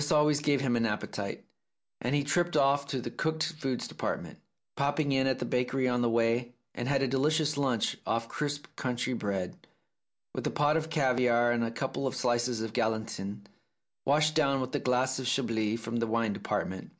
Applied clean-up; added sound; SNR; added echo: none; none; none; none.